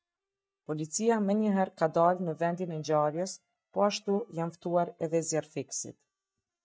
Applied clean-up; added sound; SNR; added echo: neural mask model DeepFilterNet 3.